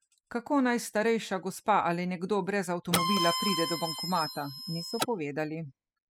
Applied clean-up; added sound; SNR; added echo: classical method spectral subtraction.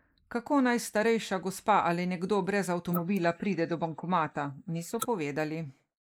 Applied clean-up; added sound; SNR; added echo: neural mask model Resemble Enhance denoiser.